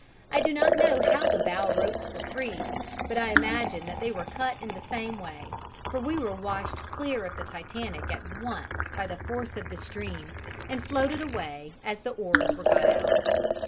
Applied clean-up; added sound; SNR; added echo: none; Raindrop / Drip + Liquid; -4 dB; none.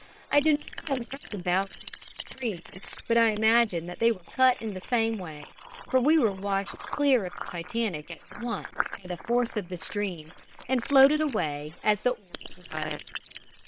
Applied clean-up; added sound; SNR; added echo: neural separator model SepFormer WHAM!.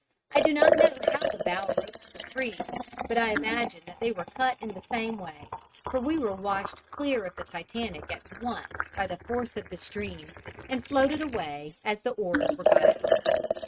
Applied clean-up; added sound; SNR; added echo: neural mask model RNNoise.